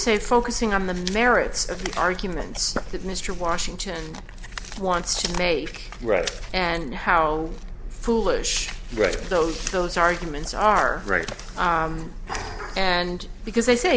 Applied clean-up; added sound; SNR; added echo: none; none; none; none.